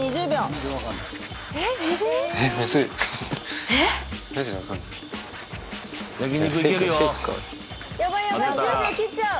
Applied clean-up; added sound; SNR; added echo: none; none; none; none.